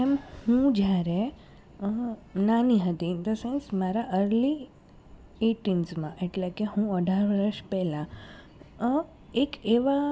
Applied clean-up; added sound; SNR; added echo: none; none; none; none.